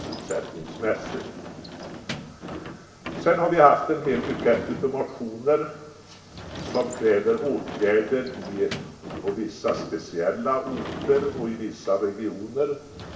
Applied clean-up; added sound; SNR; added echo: none; Sliding door / Slam; 12 dB; reverberation time 0.8 s.